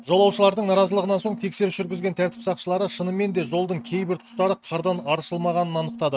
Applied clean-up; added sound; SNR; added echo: neural mask model RNNoise.